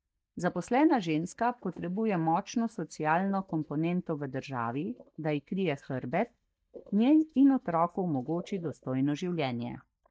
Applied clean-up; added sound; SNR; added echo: neural mask model DeepFilterNet 3.